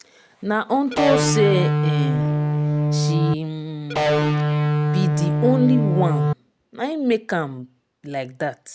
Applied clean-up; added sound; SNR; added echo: none; Electric guitar; -5 dB; none.